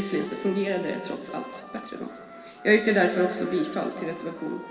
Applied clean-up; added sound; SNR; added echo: none; Trumpet; 17 dB; reverberation time 2.4 s.